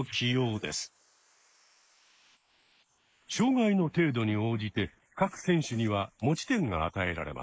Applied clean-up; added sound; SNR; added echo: neural mask model Resemble Enhance denoiser.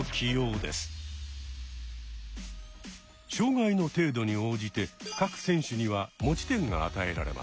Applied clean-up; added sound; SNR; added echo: none; none; none; none.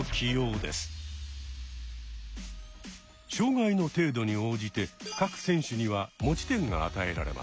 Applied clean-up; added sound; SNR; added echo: none; Bass drum; 17 dB; none.